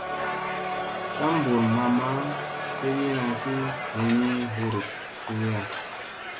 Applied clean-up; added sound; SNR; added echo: none; Crowd; 4 dB; none.